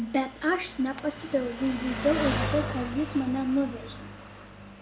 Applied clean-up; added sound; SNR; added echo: none; Engine; 6 dB; reverberation time 0.6 s.